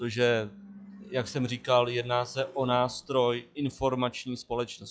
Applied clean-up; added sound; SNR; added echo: classical method log-MMSE.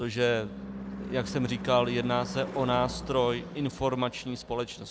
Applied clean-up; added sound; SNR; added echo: none; Car passing by / Engine / Truck; 10 dB; none.